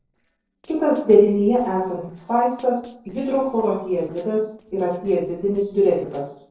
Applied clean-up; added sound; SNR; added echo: neural separator model SepFormer DNS4.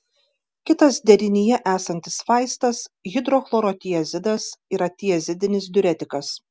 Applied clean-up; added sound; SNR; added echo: none; none; none; none.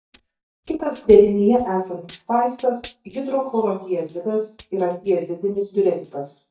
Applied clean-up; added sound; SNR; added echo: neural mask model DeepFilterNet 3.